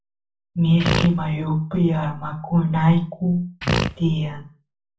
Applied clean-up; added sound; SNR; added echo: none; Fart; 1 dB; reverberation time 0.3 s.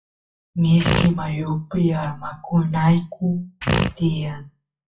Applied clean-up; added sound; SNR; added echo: classical method WPE with log-MMSE.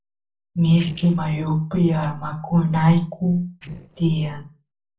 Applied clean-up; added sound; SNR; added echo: neural separator model SepFormer DNS4.